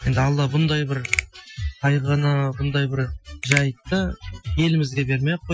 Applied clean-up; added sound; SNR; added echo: classical method Wiener filter.